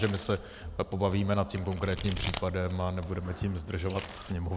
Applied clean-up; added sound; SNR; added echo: none; Domestic sounds, home sounds; 12 dB; none.